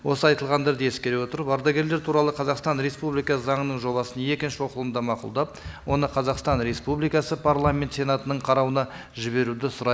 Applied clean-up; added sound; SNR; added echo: none; none; none; none.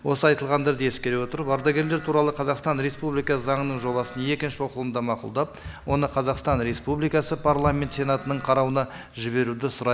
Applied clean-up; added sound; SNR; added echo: none; Livestock, farm animals, working animals; 18 dB; none.